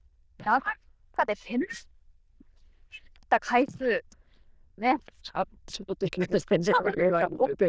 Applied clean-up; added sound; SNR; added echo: neural diffusion model UNIVERSE++.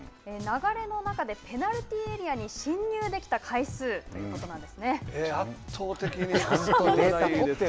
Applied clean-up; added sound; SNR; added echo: none; Drum; 17 dB; none.